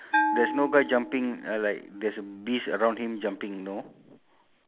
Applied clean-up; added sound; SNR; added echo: none; Bell; 5 dB; none.